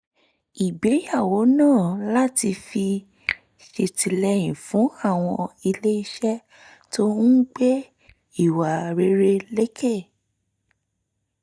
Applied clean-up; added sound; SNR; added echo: neural mask model DeepFilterNet 3.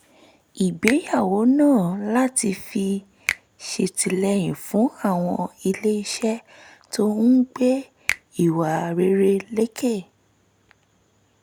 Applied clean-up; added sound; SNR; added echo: none; Finger snapping; 13 dB; none.